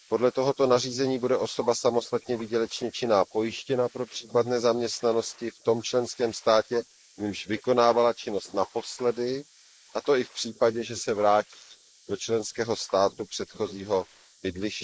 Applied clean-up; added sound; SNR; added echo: neural mask model Resemble Enhance denoiser.